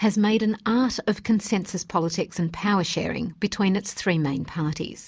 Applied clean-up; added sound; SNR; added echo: none; none; none; none.